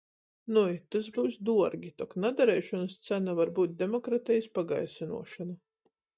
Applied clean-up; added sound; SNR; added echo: neural mask model DeepFilterNet 3.